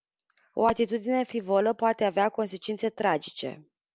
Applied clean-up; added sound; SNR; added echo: none; none; none; none.